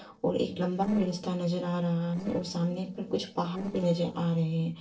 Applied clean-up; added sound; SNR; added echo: neural separator model SepFormer DNS4.